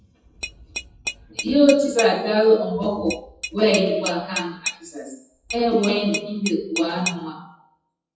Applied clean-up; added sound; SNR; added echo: classical method WPE with log-MMSE.